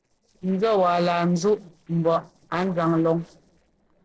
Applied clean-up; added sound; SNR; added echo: neural separator model SepFormer DNS4.